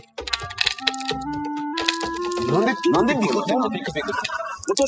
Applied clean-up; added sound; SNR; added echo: classical method spectral subtraction.